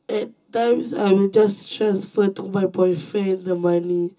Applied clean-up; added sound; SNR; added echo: none; none; none; reverberation time 0.2 s.